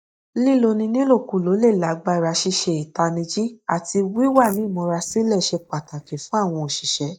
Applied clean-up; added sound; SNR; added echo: neural mask model DeepFilterNet 3.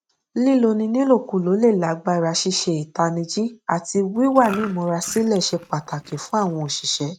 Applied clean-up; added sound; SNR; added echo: neural mask model RNNoise.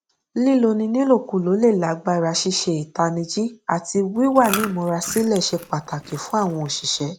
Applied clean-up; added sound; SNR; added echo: none; Chewing, mastication; 13 dB; none.